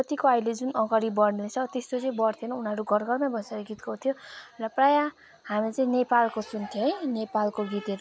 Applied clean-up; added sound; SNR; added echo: none; none; none; none.